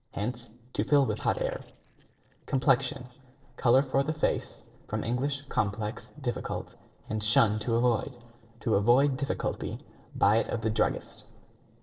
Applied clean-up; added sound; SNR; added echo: neural separator model SepFormer DNS4.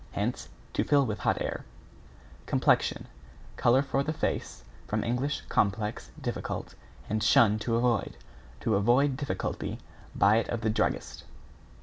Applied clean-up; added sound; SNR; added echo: none; none; none; none.